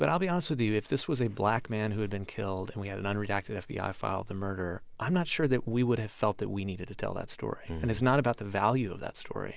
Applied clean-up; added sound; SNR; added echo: none; none; none; none.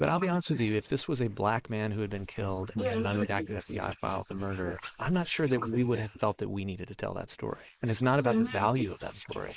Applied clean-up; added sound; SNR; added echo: neural mask model Resemble Enhance denoiser.